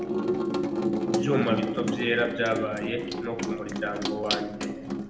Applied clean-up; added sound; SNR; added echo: none; Sink (filling or washing) / Water tap, faucet; -1 dB; reverberation time 0.8 s.